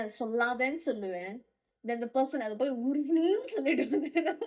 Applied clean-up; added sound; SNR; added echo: neural mask model DeepFilterNet 3.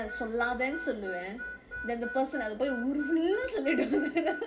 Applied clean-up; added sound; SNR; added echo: none; Harmonica; 11 dB; reverberation time 1.9 s.